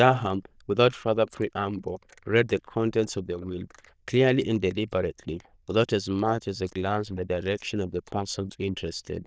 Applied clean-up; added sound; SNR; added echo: neural diffusion model UNIVERSE++.